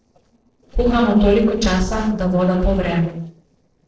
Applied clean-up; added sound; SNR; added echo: neural separator model SepFormer DNS4.